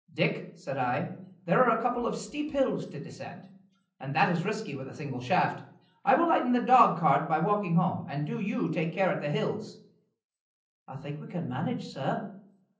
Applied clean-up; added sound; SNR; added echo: none; none; none; reverberation time 0.6 s.